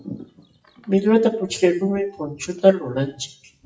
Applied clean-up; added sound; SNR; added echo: classical method WPE with log-MMSE.